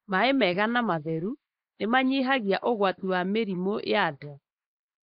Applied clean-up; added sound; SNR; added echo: neural mask model Resemble Enhance denoiser.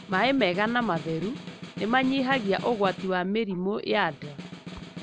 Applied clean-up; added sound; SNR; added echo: none; Snare drum; 13 dB; none.